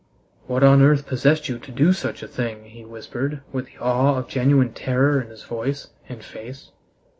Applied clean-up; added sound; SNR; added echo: none; none; none; none.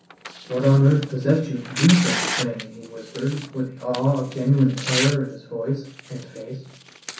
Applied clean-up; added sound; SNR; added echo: none; Tearing; 10 dB; reverberation time 0.6 s.